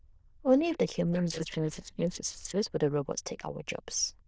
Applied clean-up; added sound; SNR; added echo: neural diffusion model UNIVERSE++.